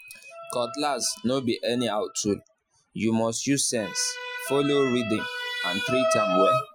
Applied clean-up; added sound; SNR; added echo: classical method Wiener filter.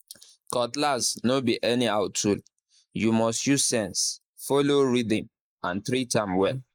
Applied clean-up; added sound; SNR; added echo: neural mask model Resemble Enhance denoiser.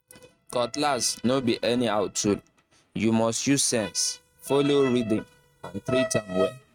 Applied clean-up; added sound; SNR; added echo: neural mask model RNNoise.